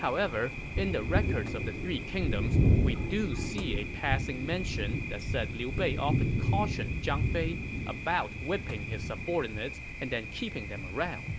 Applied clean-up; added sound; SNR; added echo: none; Thunder; -3 dB; none.